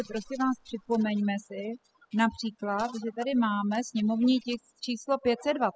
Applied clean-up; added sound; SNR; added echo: classical method spectral subtraction.